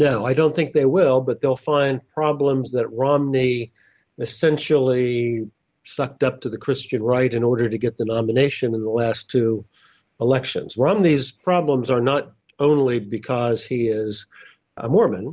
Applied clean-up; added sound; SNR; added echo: none; none; none; none.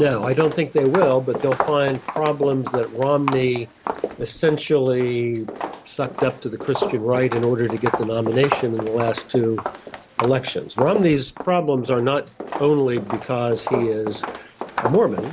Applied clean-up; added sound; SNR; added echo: none; Walk, footsteps; 8 dB; none.